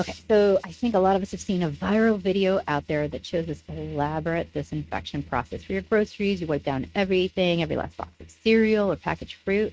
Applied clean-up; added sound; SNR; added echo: neural mask model RNNoise.